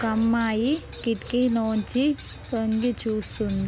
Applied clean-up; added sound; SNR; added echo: none; Cutlery, silverware; 19 dB; none.